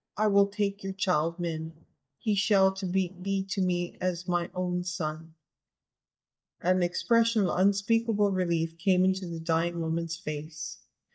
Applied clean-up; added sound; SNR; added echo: neural mask model DeepFilterNet 3.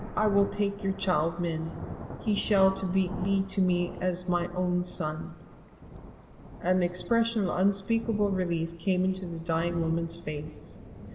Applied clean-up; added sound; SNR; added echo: none; Thunder / Rain; 13 dB; reverberation time 2.6 s.